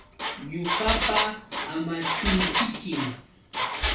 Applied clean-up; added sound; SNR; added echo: none; Engine; -3 dB; reverberation time 0.4 s.